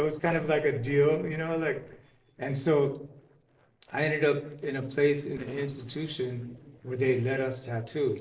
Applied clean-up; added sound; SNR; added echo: neural separator model SepFormer DNS4.